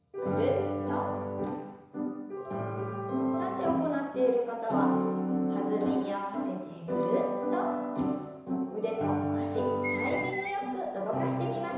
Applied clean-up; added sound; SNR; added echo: none; Screech; 10 dB; reverberation time 1.0 s.